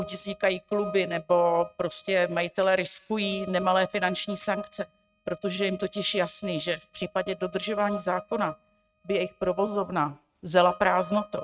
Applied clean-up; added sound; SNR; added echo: neural mask model RNNoise.